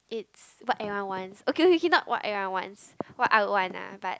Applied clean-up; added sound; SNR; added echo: none; none; none; none.